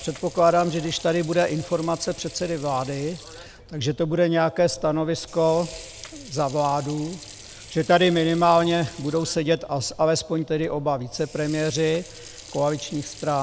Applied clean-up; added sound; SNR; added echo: none; Sink (filling or washing) / Water; 19 dB; none.